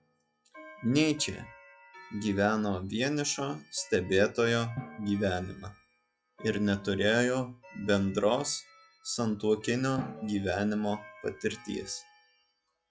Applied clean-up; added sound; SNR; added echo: classical method log-MMSE.